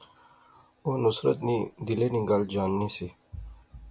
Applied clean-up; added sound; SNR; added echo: none; none; none; none.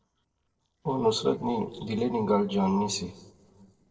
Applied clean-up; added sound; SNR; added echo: neural separator model SepFormer DNS4.